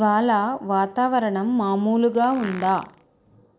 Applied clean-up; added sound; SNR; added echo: none; Fart; 19 dB; none.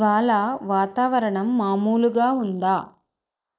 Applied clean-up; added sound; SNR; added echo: neural mask model Resemble Enhance denoiser.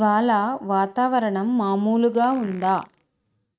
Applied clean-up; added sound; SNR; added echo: neural mask model RNNoise.